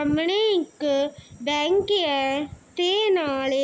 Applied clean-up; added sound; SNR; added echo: none; none; none; none.